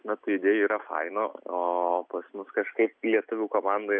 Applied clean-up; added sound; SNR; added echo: none; none; none; none.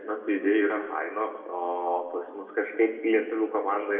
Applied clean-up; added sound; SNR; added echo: none; none; none; reverberation time 1.1 s.